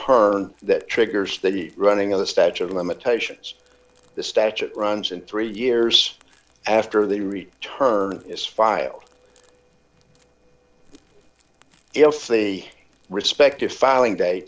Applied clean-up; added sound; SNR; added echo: neural separator model SepFormer DNS4.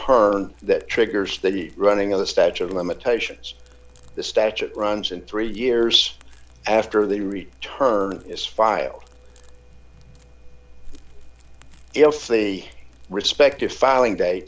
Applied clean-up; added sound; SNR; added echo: none; Crackle; 19 dB; none.